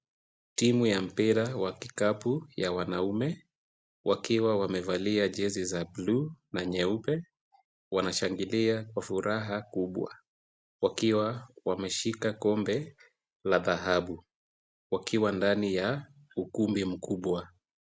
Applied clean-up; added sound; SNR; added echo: none; none; none; none.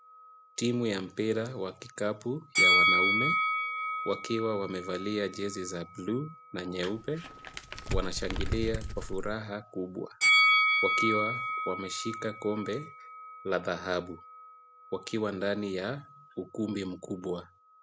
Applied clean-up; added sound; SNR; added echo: none; Crumpling, crinkling + Bell; -2 dB; none.